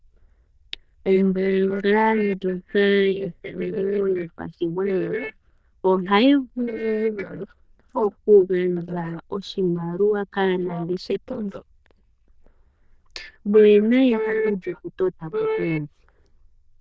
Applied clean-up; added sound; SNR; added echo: neural diffusion model UNIVERSE++.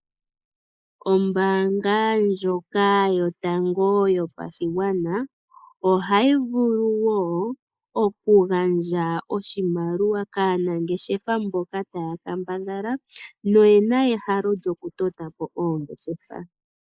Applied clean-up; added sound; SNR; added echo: neural mask model Resemble Enhance denoiser.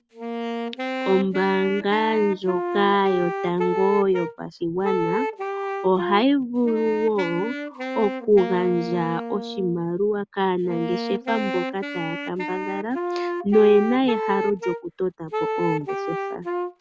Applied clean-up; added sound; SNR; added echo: none; Wind instrument, woodwind instrument; 6 dB; none.